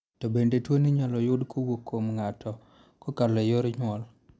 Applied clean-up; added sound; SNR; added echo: none; none; none; none.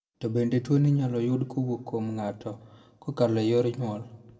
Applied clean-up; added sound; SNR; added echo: none; none; none; reverberation time 0.6 s.